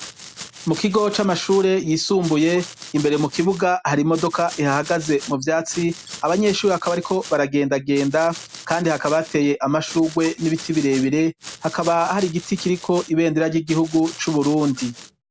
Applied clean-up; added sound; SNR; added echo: none; Domestic sounds, home sounds; 18 dB; none.